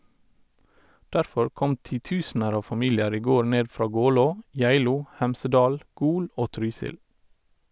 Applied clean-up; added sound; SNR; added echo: none; none; none; none.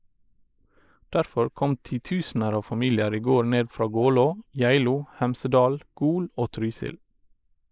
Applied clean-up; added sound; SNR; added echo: neural mask model Resemble Enhance denoiser.